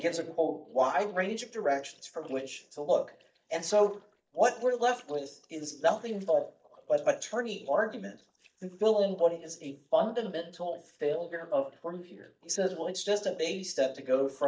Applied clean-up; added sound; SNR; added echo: neural mask model DeepFilterNet 3.